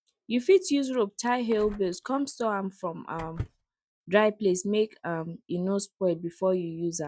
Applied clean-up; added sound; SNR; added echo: neural mask model RNNoise.